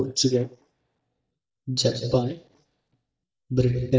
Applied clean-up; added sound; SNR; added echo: neural mask model DeepFilterNet 3.